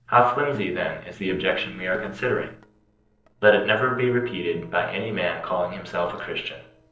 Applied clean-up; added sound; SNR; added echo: neural separator model SepFormer DNS4.